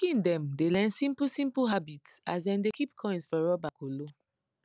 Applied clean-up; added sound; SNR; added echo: none; none; none; none.